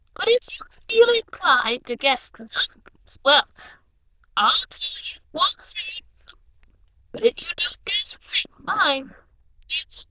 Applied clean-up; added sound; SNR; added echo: neural diffusion model UNIVERSE++.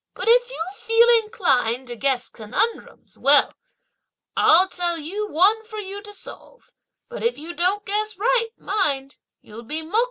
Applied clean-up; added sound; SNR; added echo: none; none; none; none.